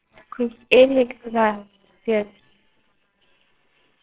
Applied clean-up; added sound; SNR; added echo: neural separator model SepFormer WHAMR!.